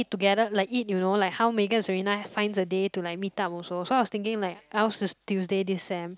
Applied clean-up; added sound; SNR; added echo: none; none; none; none.